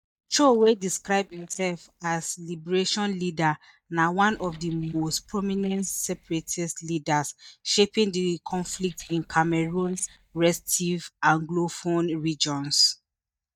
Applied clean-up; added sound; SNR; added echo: neural mask model DeepFilterNet 3.